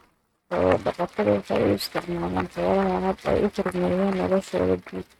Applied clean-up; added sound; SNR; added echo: neural mask model RNNoise.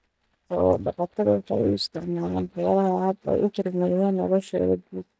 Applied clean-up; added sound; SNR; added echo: neural mask model DeepFilterNet 3.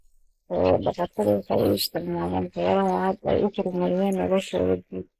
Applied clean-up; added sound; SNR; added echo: neural mask model Resemble Enhance denoiser.